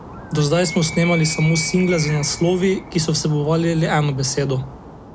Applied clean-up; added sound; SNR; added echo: none; Animal; 13 dB; none.